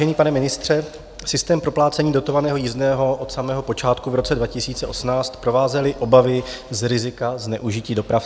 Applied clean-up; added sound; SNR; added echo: none; none; none; none.